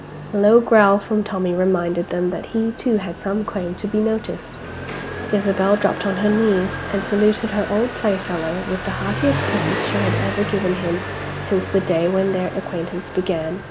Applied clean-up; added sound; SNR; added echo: none; Motorcycle; 8 dB; none.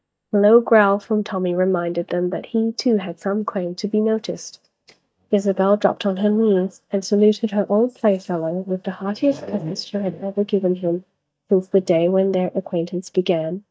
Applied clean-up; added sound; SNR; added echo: neural mask model DeepFilterNet 3.